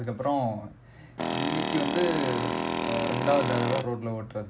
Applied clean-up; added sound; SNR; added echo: none; Tools; -1 dB; none.